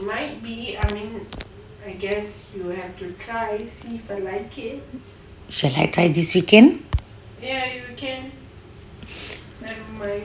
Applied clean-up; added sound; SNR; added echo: none; none; none; none.